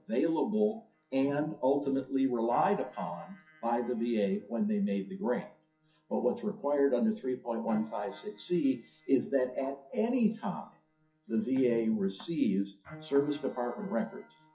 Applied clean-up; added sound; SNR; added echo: classical method WPE with log-MMSE.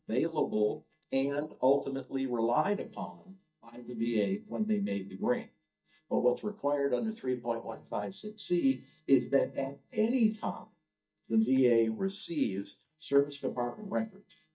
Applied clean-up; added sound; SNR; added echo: neural mask model DeepFilterNet 3.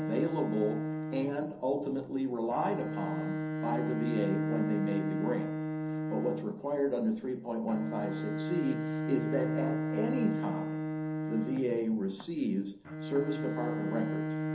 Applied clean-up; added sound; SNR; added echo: none; Bowed string instrument; 2 dB; reverberation time 0.3 s.